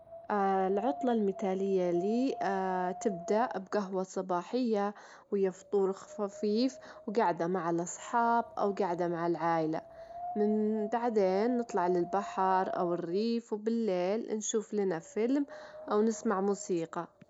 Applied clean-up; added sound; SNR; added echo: none; Wind; 15 dB; none.